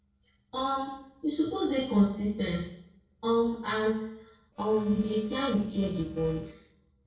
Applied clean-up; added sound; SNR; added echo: neural separator model SepFormer DNS4.